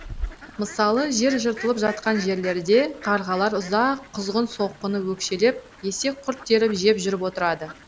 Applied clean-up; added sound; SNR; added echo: none; Fowl; 16 dB; none.